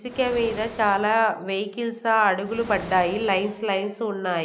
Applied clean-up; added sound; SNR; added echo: none; Animal; 18 dB; none.